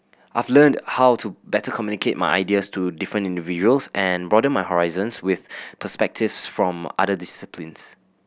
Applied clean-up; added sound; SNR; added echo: none; none; none; none.